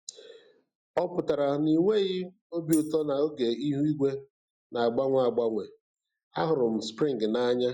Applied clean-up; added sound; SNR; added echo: classical method Wiener filter.